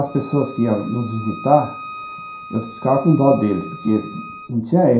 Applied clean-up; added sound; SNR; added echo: none; Bowed string instrument; 16 dB; reverberation time 0.5 s.